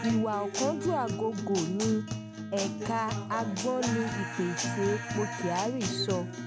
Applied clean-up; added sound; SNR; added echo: none; Guitar; 3 dB; none.